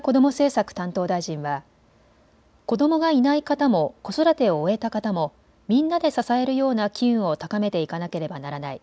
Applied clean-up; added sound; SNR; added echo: none; none; none; none.